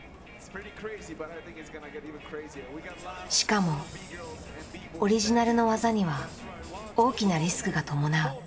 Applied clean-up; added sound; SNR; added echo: none; Crowd; 15 dB; reverberation time 3.0 s.